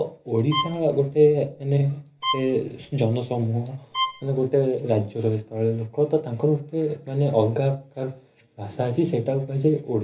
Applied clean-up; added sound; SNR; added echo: none; Bowed string instrument; 8 dB; reverberation time 0.3 s.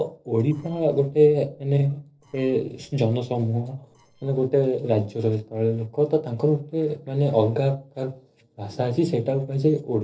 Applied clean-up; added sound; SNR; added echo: neural separator model SepFormer DNS4.